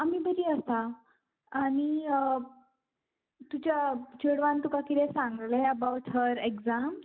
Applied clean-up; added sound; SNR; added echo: none; none; none; none.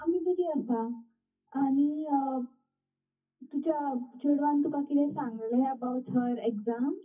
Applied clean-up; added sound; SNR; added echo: classical method WPE with log-MMSE.